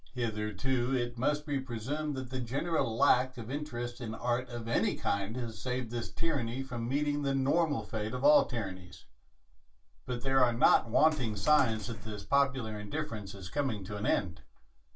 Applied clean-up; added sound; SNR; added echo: none; Coin (dropping); 11 dB; reverberation time 0.2 s.